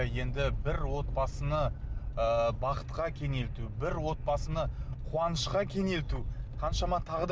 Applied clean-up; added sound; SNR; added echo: none; none; none; none.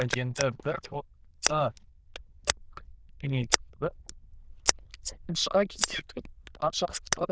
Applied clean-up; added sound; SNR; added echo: neural diffusion model UNIVERSE++.